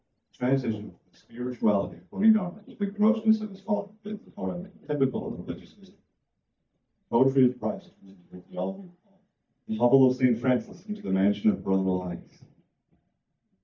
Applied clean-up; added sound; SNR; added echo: neural mask model DeepFilterNet 3.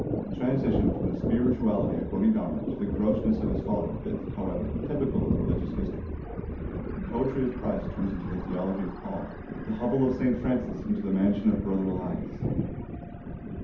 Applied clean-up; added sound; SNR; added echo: none; Thunder; 3 dB; reverberation time 0.6 s.